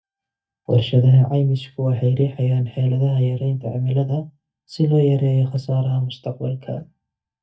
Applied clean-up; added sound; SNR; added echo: neural mask model DeepFilterNet 3.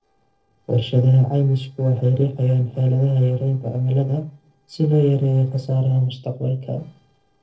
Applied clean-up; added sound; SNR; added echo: neural separator model SepFormer DNS4.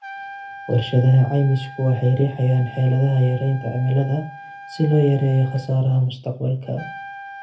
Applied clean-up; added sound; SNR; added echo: none; Trumpet; 18 dB; reverberation time 0.3 s.